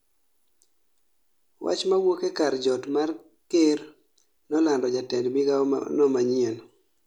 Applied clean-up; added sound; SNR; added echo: none; none; none; none.